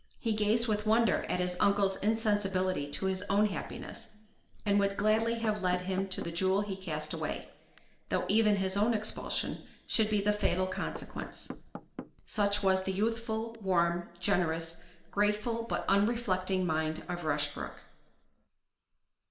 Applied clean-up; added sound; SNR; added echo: none; Knock / Wood; 17 dB; reverberation time 1.6 s.